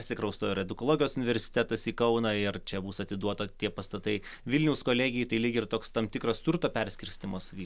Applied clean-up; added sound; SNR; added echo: none; none; none; none.